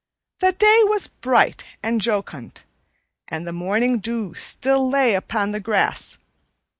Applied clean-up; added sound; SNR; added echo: none; none; none; none.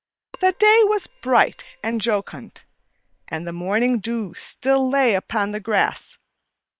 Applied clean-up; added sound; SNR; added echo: neural separator model SepFormer WHAM!.